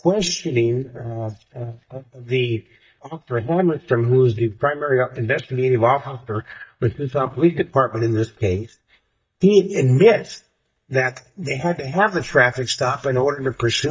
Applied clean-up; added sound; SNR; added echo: neural mask model DeepFilterNet 3.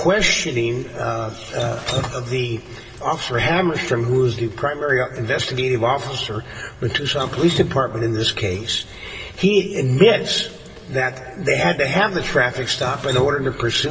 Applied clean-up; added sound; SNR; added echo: none; Drip; 16 dB; reverberation time 2.9 s.